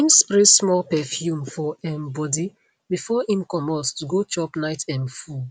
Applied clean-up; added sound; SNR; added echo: none; none; none; none.